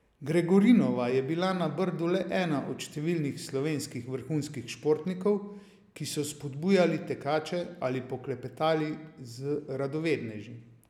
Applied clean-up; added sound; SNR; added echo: none; none; none; none.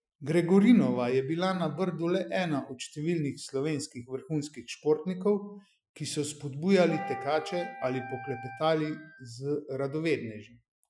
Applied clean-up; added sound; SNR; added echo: classical method Wiener filter.